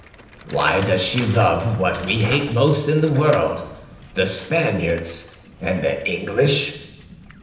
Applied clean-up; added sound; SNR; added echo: none; Bicycle; 17 dB; reverberation time 0.9 s.